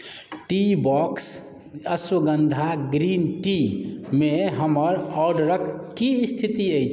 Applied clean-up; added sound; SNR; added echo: none; none; none; none.